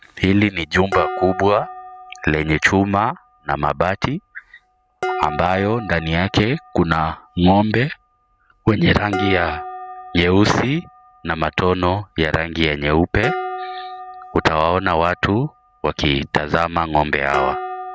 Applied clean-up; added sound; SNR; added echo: none; Dishes, pots, and pans; 12 dB; none.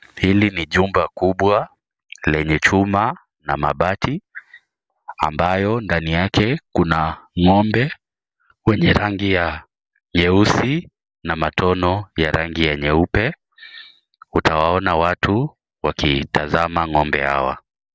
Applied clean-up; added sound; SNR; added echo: none; none; none; none.